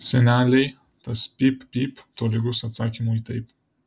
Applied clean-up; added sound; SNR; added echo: none; none; none; none.